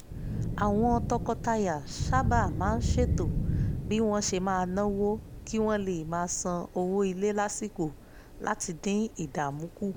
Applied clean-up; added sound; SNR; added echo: none; Thunder / Rain; 4 dB; none.